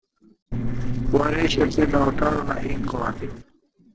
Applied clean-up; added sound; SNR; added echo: neural separator model SepFormer DNS4.